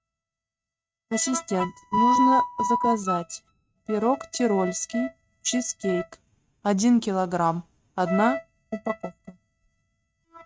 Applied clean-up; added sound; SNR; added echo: neural mask model RNNoise.